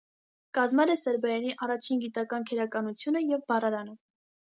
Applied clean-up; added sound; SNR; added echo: none; none; none; none.